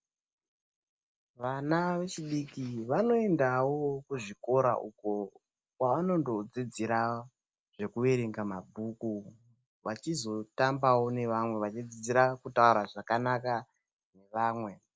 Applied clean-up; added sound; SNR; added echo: none; none; none; none.